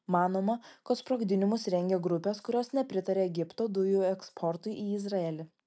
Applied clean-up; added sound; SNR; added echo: none; none; none; none.